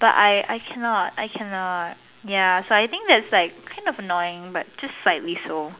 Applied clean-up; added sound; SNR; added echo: none; none; none; none.